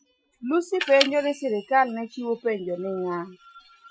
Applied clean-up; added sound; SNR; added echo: classical method Wiener filter.